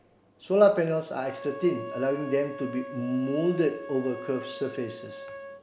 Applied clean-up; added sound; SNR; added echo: none; Wind instrument, woodwind instrument; 13 dB; none.